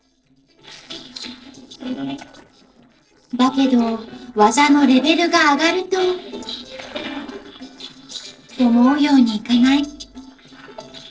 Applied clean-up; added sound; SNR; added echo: neural separator model SepFormer DNS4.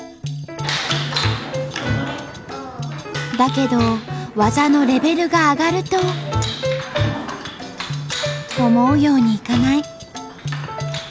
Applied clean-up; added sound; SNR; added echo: none; none; none; none.